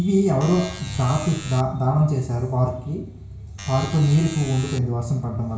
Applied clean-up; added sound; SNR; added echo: none; Alarm; 15 dB; reverberation time 0.6 s.